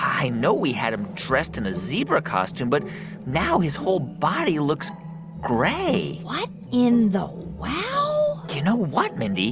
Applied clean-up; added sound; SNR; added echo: none; none; none; none.